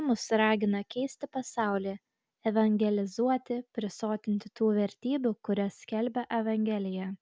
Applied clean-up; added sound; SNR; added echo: none; none; none; none.